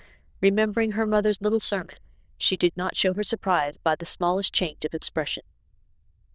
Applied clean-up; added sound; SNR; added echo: neural diffusion model UNIVERSE++.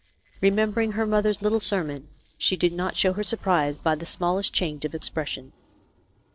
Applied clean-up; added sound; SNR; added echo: neural separator model SepFormer DNS4.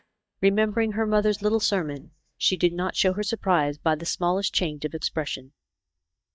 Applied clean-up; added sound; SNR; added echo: neural mask model DeepFilterNet 3.